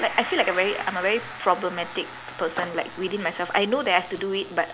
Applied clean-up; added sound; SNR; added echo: none; Gong + Skateboard; 12 dB; none.